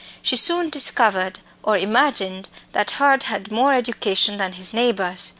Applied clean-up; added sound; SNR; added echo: none; none; none; none.